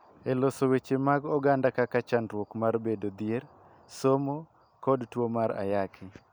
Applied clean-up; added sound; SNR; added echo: none; none; none; none.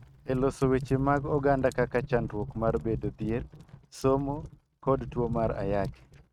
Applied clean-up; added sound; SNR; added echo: neural mask model RNNoise.